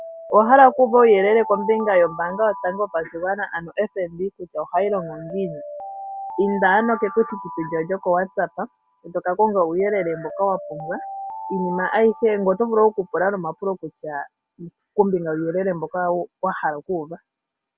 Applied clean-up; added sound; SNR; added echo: none; Alarm; 14 dB; none.